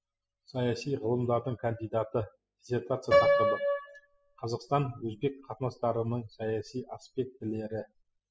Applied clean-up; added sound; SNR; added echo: classical method spectral subtraction.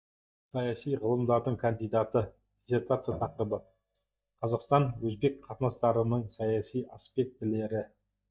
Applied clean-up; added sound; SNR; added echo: neural mask model DeepFilterNet 3.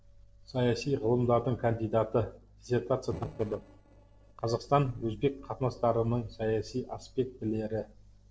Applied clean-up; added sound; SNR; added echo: neural separator model SepFormer DNS4.